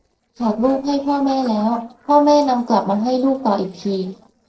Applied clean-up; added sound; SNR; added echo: neural separator model SepFormer DNS4.